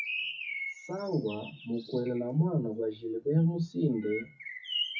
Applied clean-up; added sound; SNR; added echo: classical method WPE with log-MMSE.